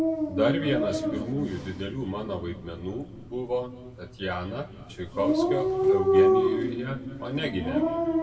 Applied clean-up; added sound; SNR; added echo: none; Dog; -4 dB; reverberation time 1.9 s.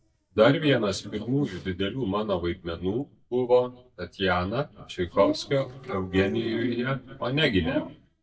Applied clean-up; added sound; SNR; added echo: neural mask model DeepFilterNet 3.